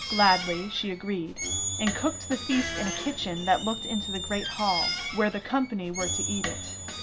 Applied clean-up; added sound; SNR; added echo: none; Squeak; 4 dB; none.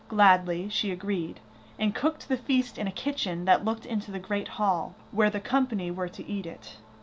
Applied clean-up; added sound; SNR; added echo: none; none; none; none.